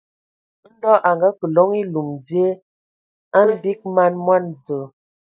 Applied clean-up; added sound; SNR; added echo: neural mask model DeepFilterNet 3.